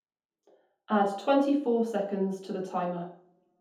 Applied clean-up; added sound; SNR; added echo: none; none; none; reverberation time 0.6 s.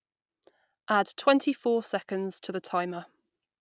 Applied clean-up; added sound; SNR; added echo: none; none; none; none.